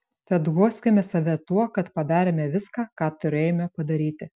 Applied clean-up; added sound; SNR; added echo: none; none; none; none.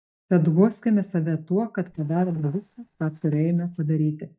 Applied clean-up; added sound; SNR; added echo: neural mask model DeepFilterNet 3.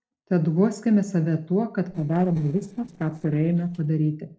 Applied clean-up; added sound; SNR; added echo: neural separator model SepFormer DNS4.